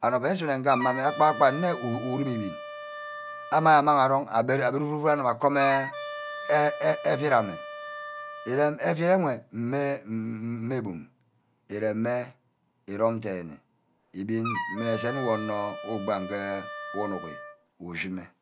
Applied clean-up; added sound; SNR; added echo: none; Wind instrument, woodwind instrument; 10 dB; none.